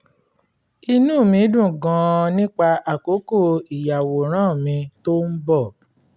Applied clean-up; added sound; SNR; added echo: none; none; none; none.